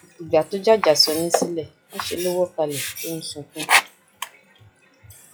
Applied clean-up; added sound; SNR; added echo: classical method log-MMSE.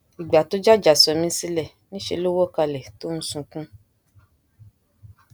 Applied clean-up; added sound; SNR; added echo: none; none; none; none.